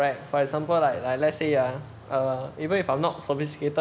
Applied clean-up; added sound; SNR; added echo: none; none; none; none.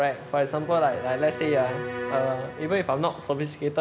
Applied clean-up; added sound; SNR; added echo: none; Bowed string instrument; 11 dB; none.